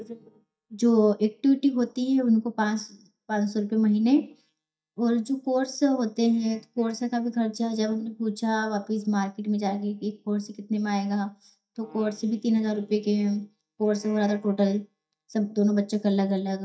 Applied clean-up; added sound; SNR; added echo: neural mask model DeepFilterNet 3.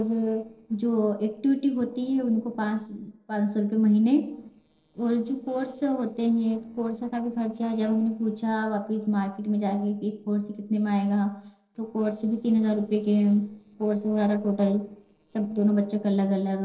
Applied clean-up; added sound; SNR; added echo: neural separator model SepFormer DNS4.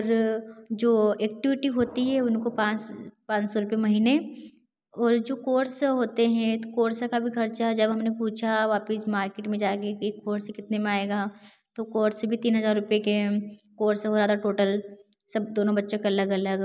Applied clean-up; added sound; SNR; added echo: none; none; none; none.